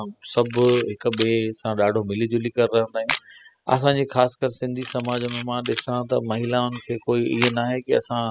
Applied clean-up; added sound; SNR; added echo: classical method spectral subtraction.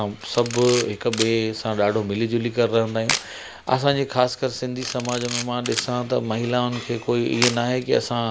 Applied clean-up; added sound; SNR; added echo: none; Camera; 10 dB; none.